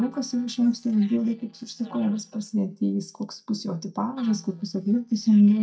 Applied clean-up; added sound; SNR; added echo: neural mask model DeepFilterNet 3.